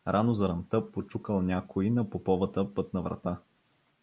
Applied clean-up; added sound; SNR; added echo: none; none; none; none.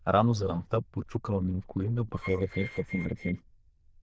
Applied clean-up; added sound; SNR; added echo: neural diffusion model UNIVERSE++.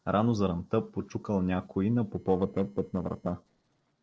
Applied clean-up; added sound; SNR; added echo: neural separator model SepFormer DNS4.